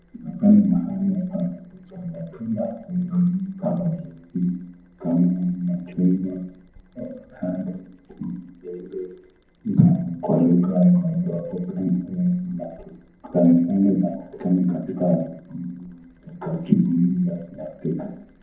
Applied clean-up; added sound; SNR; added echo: neural separator model SepFormer DNS4.